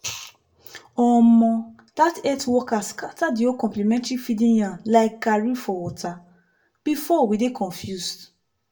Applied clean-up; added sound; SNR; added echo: none; none; none; reverberation time 0.2 s.